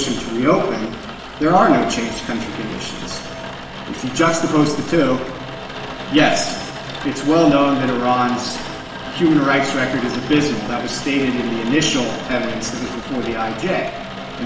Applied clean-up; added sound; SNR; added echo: none; Rain; 11 dB; reverberation time 1.0 s.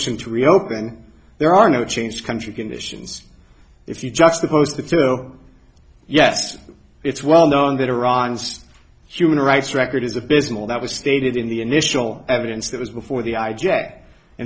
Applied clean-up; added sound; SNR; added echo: none; none; none; none.